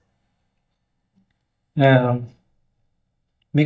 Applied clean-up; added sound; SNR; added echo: neural mask model DeepFilterNet 3.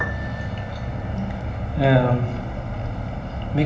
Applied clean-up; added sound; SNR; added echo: none; Piano; 17 dB; reverberation time 0.7 s.